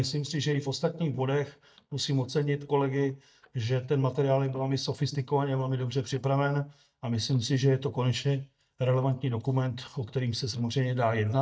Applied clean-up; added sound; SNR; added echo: neural mask model DeepFilterNet 3.